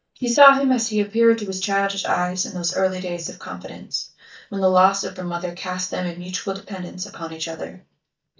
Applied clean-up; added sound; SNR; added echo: neural mask model DeepFilterNet 3.